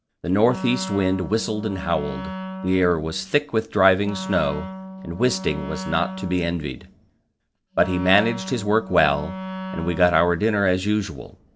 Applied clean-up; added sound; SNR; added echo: none; Wind instrument, woodwind instrument; 11 dB; none.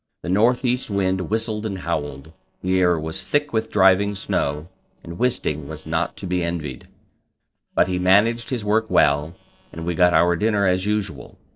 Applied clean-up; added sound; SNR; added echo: neural separator model SepFormer DNS4.